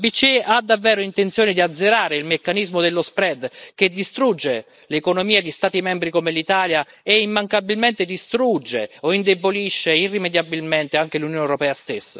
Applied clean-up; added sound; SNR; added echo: neural mask model Resemble Enhance denoiser.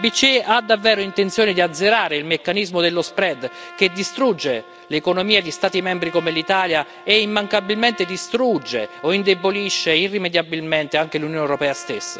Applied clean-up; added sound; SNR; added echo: none; Trumpet; 20 dB; none.